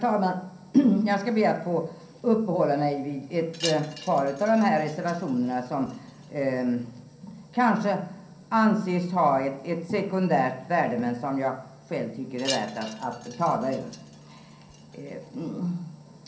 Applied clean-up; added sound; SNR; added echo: none; Wind chime; 16 dB; reverberation time 0.6 s.